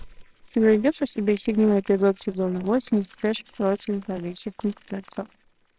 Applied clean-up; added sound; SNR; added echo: neural separator model SepFormer WHAMR!.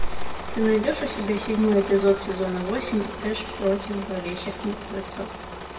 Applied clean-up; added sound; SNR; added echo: none; Engine / Mechanisms; 11 dB; reverberation time 1.0 s.